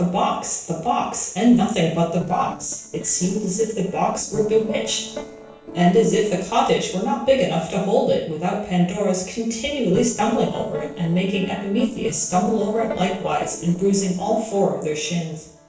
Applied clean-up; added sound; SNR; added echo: neural separator model SepFormer DNS4.